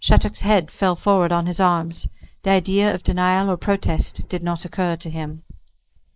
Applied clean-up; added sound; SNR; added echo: neural mask model Resemble Enhance denoiser.